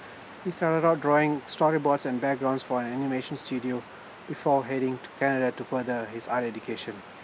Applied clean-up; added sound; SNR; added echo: none; Waves, surf; 18 dB; none.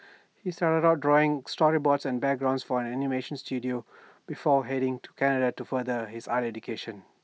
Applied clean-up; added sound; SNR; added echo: none; none; none; none.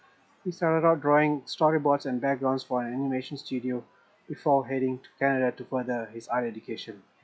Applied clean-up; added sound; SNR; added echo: classical method log-MMSE.